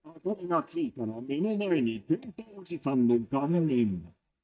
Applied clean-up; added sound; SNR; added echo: neural mask model DeepFilterNet 3.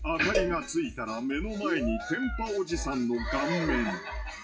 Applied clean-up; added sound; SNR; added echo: classical method WPE with log-MMSE.